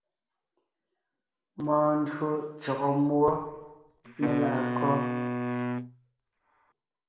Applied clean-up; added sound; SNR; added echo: none; Wind instrument, woodwind instrument; 2 dB; reverberation time 1.0 s.